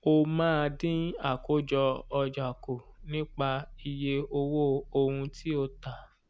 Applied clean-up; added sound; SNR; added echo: none; Growling; 19 dB; none.